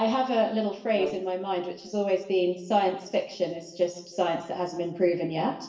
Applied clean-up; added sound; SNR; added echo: neural separator model SepFormer DNS4.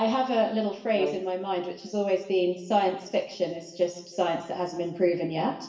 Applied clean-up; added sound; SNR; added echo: none; Brass instrument; 11 dB; reverberation time 1.0 s.